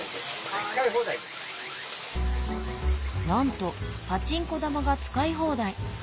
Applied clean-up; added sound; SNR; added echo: none; none; none; none.